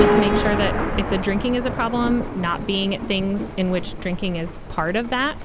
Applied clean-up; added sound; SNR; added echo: none; Thunder + Keyboard (musical); 1 dB; none.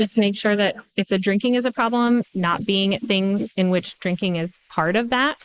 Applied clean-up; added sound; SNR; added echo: neural mask model Resemble Enhance denoiser.